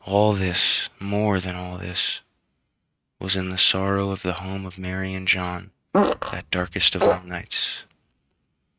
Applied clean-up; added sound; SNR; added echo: neural mask model RNNoise.